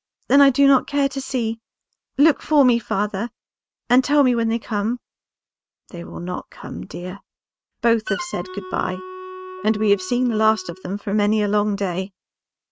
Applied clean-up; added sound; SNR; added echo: neural mask model RNNoise.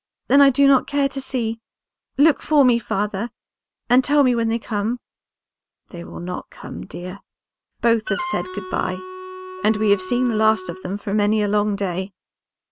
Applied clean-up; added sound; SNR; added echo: none; Wind instrument, woodwind instrument; 10 dB; none.